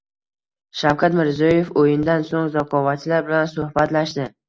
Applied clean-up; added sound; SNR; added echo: none; none; none; none.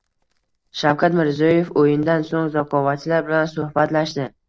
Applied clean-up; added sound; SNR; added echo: neural separator model SepFormer DNS4.